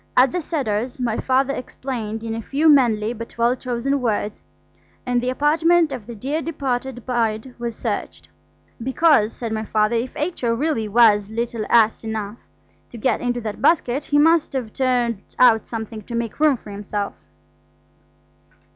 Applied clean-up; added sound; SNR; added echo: none; none; none; none.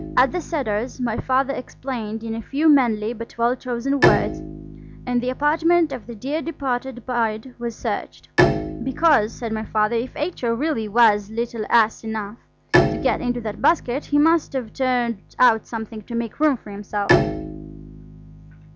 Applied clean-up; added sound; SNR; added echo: none; Bowed string instrument; 6 dB; none.